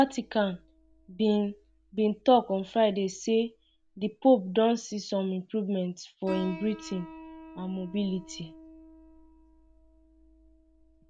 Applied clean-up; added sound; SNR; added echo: none; Piano; 19 dB; none.